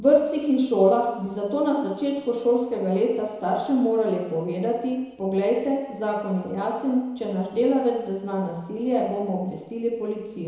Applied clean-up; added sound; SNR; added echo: none; none; none; reverberation time 1.0 s.